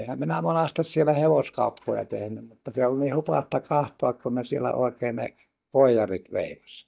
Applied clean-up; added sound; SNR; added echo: neural mask model DeepFilterNet 3.